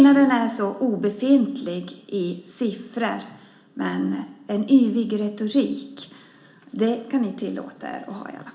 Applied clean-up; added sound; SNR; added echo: none; none; none; reverberation time 0.4 s.